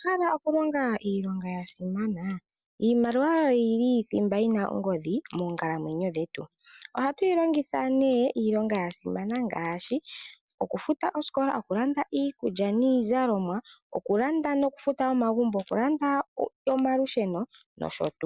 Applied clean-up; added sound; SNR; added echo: none; none; none; none.